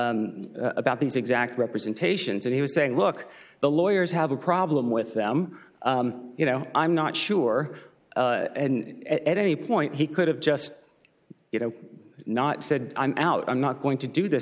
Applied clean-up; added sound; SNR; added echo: none; none; none; none.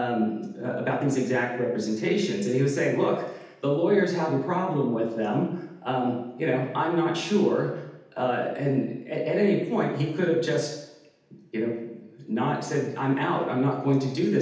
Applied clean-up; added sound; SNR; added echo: none; none; none; reverberation time 0.8 s.